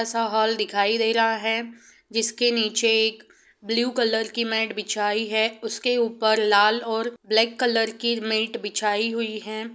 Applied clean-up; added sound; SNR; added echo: none; none; none; none.